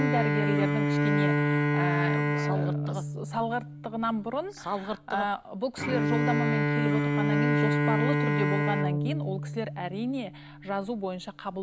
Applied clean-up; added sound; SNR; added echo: none; Bowed string instrument; -5 dB; none.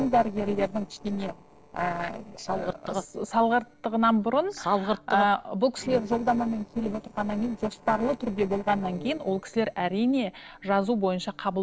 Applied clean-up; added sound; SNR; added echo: neural separator model SepFormer DNS4.